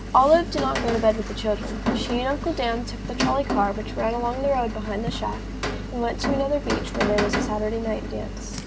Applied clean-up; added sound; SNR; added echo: none; Rain; 3 dB; none.